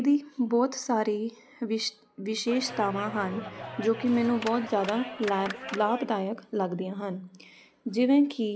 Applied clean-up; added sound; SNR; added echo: none; Clapping; 11 dB; none.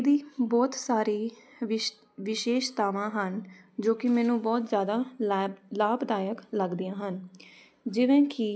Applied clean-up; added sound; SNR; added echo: none; none; none; none.